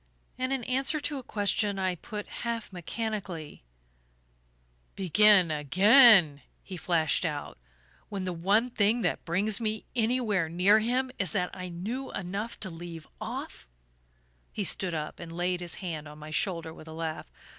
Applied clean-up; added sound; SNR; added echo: none; none; none; none.